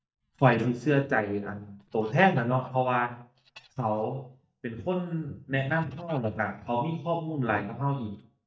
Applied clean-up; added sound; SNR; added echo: neural mask model DeepFilterNet 3.